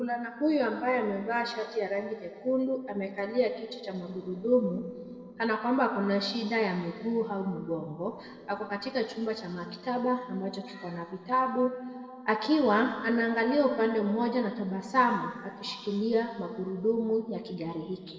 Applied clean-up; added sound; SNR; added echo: neural separator model SepFormer DNS4.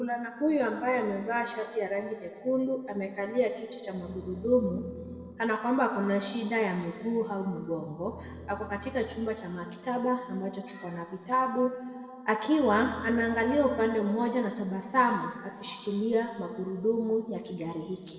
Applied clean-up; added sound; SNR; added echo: none; Bowed string instrument; 18 dB; reverberation time 2.0 s.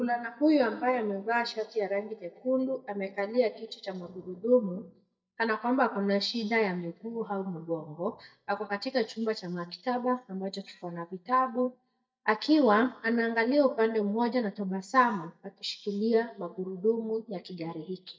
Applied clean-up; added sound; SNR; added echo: neural mask model DeepFilterNet 3.